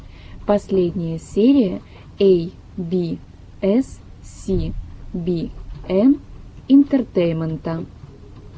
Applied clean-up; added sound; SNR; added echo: none; none; none; none.